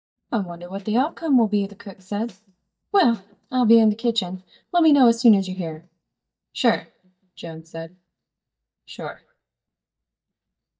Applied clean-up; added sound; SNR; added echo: neural mask model DeepFilterNet 3.